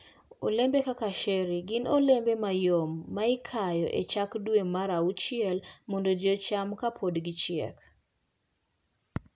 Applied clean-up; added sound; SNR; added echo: none; none; none; none.